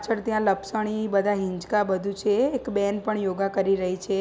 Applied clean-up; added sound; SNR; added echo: none; none; none; none.